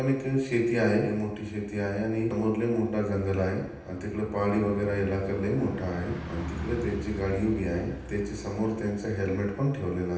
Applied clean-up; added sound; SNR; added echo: none; Bus; 14 dB; reverberation time 0.9 s.